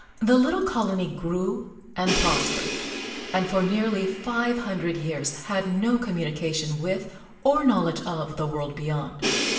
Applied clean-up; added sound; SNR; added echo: none; Crash cymbal; 8 dB; reverberation time 0.8 s.